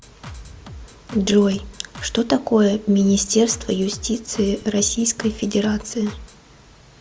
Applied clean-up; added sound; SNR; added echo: none; Drum kit; 19 dB; none.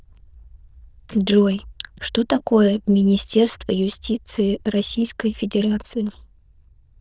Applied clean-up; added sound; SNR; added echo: neural diffusion model UNIVERSE++.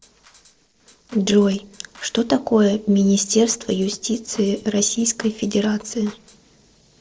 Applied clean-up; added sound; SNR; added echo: neural separator model SepFormer DNS4.